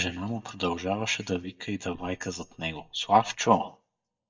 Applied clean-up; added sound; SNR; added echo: neural mask model DeepFilterNet 3.